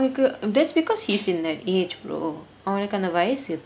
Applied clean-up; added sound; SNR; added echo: none; none; none; none.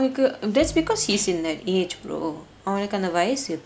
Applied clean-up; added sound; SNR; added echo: none; Bowed string instrument; 20 dB; none.